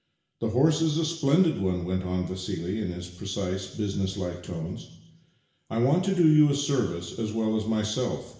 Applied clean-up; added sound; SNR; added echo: none; none; none; reverberation time 0.8 s.